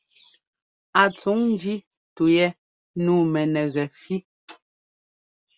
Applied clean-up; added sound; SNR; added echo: none; none; none; none.